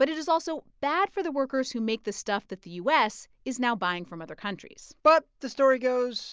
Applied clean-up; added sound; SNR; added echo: none; none; none; none.